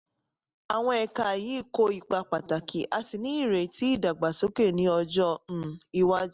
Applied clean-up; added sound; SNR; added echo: none; none; none; none.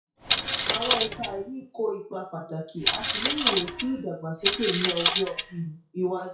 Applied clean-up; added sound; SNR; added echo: classical method WPE with log-MMSE.